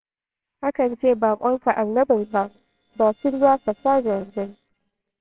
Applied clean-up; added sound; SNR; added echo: neural separator model SepFormer WHAMR!.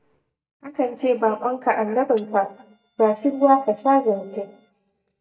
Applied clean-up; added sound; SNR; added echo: neural mask model DeepFilterNet 3.